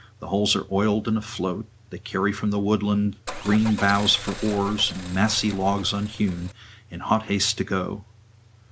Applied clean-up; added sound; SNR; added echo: none; Car; 12 dB; none.